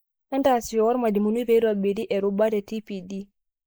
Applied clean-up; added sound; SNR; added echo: neural mask model Resemble Enhance denoiser.